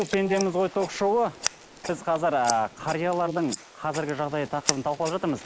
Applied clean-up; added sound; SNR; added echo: neural mask model Resemble Enhance denoiser.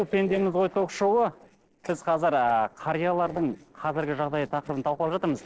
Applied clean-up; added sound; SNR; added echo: neural separator model SepFormer DNS4.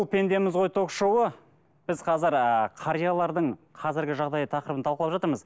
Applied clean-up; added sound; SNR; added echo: none; none; none; none.